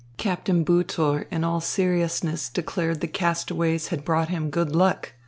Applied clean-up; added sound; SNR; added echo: none; none; none; none.